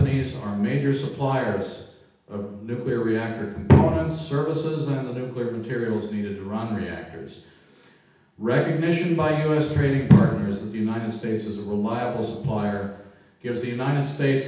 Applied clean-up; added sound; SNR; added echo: none; none; none; reverberation time 0.8 s.